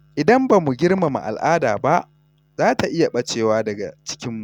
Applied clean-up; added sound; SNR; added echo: none; none; none; none.